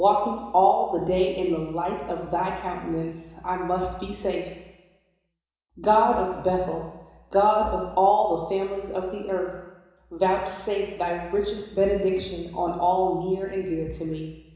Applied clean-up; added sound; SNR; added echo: none; none; none; reverberation time 1.0 s.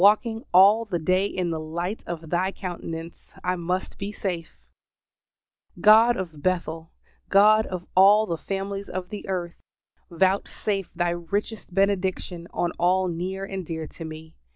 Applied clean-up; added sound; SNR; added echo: none; none; none; none.